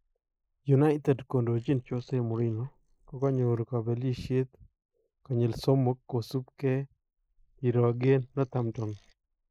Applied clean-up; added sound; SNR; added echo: neural mask model Resemble Enhance denoiser.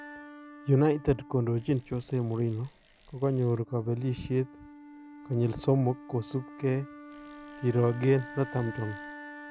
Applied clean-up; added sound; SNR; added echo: none; Wind instrument, woodwind instrument + Bicycle; 15 dB; none.